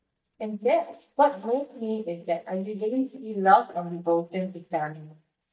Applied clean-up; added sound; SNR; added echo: neural mask model DeepFilterNet 3.